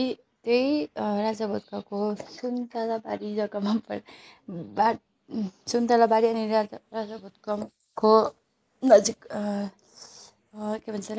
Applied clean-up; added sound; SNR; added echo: neural mask model Resemble Enhance denoiser.